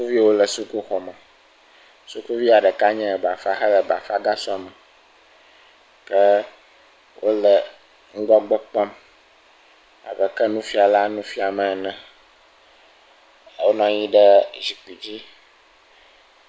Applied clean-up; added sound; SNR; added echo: none; none; none; none.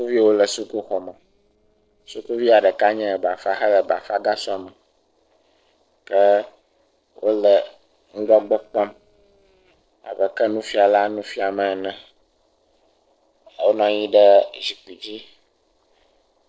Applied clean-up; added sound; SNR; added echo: neural separator model SepFormer DNS4.